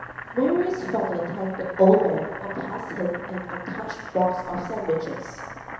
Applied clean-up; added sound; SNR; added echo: none; Boiling; 12 dB; reverberation time 1.0 s.